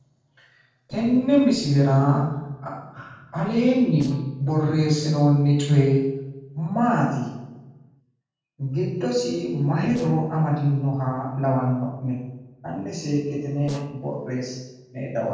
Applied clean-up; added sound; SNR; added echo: neural separator model SepFormer DNS4.